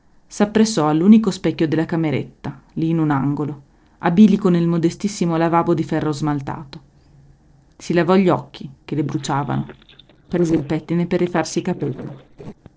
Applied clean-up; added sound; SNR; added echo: neural separator model SepFormer DNS4.